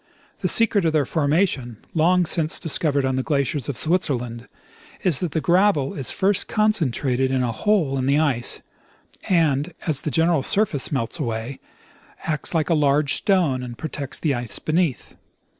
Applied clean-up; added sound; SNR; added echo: none; none; none; none.